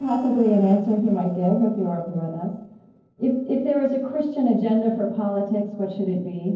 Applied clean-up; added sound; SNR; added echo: neural separator model SepFormer DNS4.